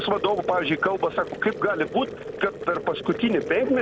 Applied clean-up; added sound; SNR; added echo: none; Boiling; 10 dB; none.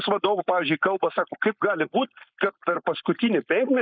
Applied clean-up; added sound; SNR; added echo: neural mask model Resemble Enhance denoiser.